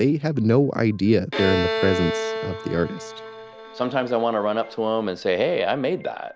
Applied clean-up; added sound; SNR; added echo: none; Bowed string instrument; 8 dB; none.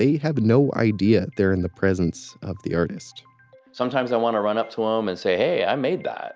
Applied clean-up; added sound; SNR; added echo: none; none; none; none.